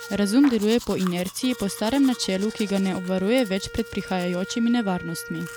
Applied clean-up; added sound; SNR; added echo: none; Domestic sounds, home sounds + Wind instrument, woodwind instrument; 15 dB; none.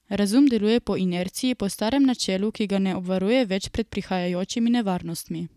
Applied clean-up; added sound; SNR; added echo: none; none; none; none.